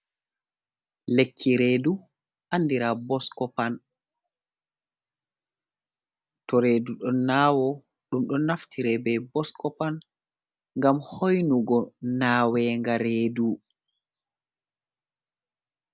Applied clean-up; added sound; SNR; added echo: none; none; none; none.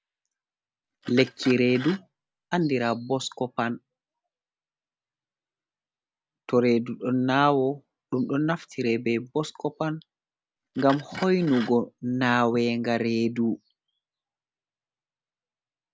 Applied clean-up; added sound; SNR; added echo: none; Glass; 16 dB; none.